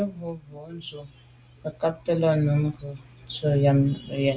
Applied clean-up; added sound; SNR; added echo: none; none; none; none.